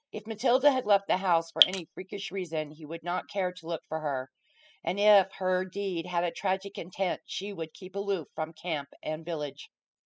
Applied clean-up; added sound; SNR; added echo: classical method spectral subtraction.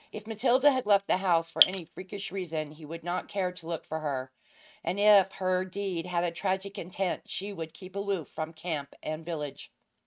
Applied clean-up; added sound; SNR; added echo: neural mask model RNNoise.